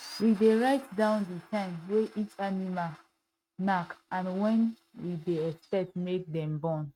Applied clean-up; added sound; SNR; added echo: neural mask model RNNoise.